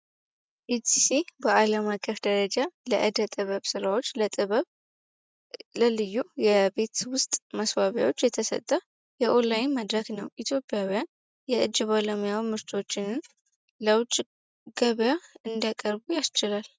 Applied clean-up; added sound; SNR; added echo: none; none; none; none.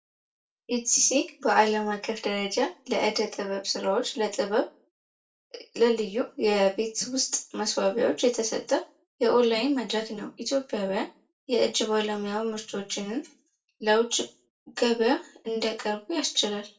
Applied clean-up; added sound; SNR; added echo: none; none; none; reverberation time 0.2 s.